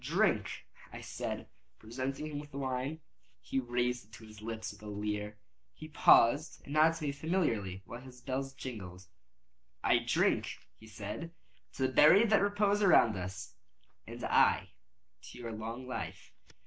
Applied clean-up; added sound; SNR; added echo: none; none; none; none.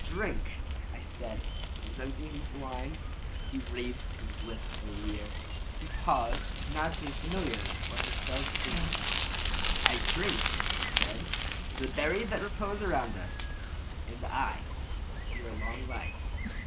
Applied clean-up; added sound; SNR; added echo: none; Bicycle; -4 dB; none.